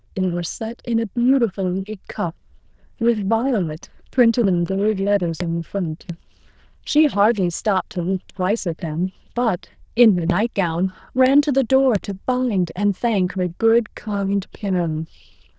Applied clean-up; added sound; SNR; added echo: neural diffusion model UNIVERSE++.